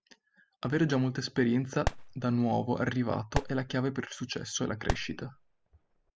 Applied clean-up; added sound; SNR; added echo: none; Fireworks; 6 dB; none.